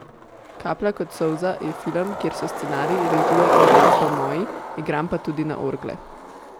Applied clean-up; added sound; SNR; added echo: none; Skateboard; -3 dB; none.